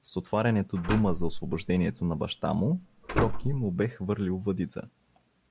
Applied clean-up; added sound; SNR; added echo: none; Slam; 3 dB; none.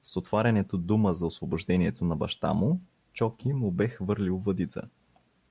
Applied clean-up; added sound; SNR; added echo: none; none; none; none.